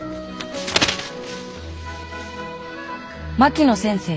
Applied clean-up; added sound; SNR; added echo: none; none; none; none.